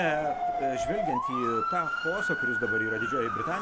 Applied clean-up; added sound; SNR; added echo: none; Motor vehicle (road) / Siren; -3 dB; none.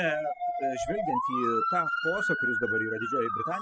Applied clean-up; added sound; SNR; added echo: classical method spectral subtraction.